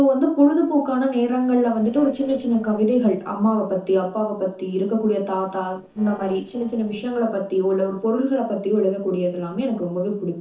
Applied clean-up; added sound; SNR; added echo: neural separator model SepFormer DNS4.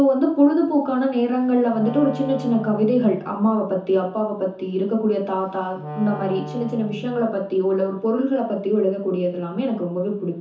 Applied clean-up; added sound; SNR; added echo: none; Wind instrument, woodwind instrument; 13 dB; reverberation time 0.9 s.